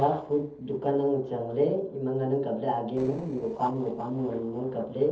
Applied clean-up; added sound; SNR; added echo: neural separator model SepFormer DNS4.